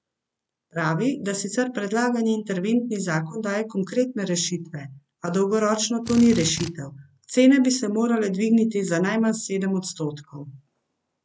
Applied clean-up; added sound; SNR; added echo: none; Drill; 10 dB; none.